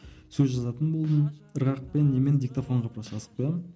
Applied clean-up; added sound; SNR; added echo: none; none; none; none.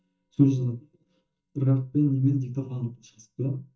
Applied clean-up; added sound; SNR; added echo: neural mask model DeepFilterNet 3.